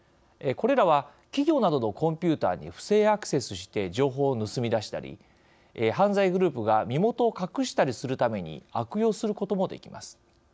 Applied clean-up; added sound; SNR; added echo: none; none; none; none.